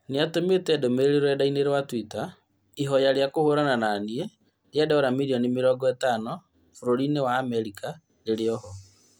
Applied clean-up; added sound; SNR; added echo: none; none; none; none.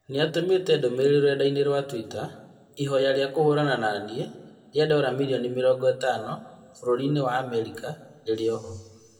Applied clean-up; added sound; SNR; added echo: none; none; none; reverberation time 1.0 s.